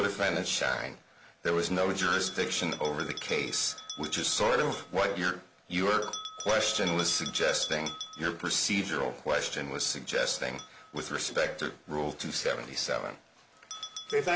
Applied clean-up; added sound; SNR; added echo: none; Bell; 13 dB; none.